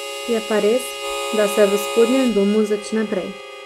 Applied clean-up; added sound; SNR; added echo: none; Harmonica; 8 dB; none.